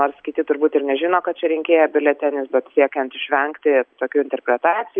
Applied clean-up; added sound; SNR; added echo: none; none; none; none.